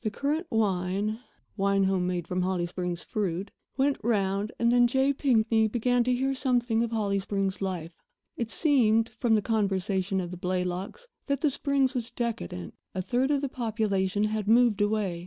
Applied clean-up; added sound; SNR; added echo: none; none; none; none.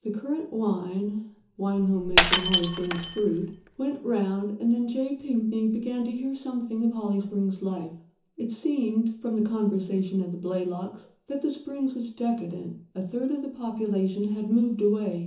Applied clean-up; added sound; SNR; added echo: none; Shatter; 0 dB; reverberation time 0.8 s.